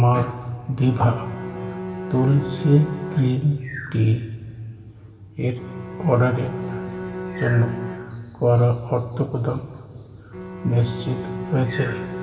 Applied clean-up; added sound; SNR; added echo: none; Bowed string instrument; 11 dB; reverberation time 2.0 s.